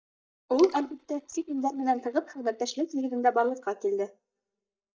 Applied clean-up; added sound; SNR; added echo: neural mask model DeepFilterNet 3.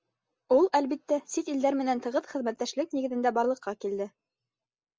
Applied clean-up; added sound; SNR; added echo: none; none; none; none.